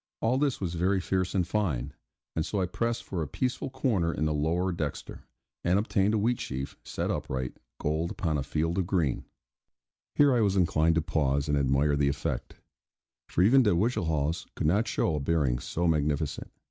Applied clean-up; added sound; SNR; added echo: none; none; none; none.